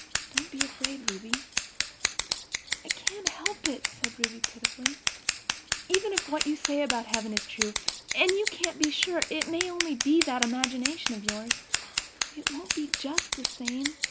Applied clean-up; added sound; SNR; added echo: none; Scissors; -1 dB; none.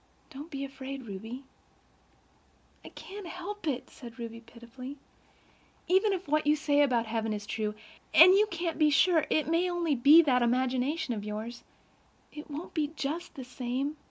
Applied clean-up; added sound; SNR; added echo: none; none; none; none.